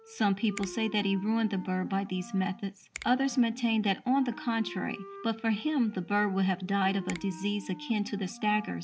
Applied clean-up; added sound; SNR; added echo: none; Finger snapping + Wind instrument, woodwind instrument; 17 dB; none.